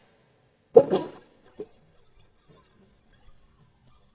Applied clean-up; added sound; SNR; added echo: neural mask model DeepFilterNet 3.